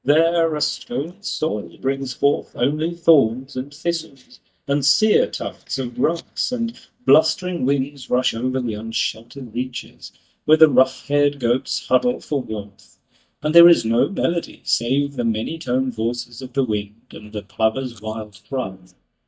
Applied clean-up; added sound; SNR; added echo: neural mask model DeepFilterNet 3.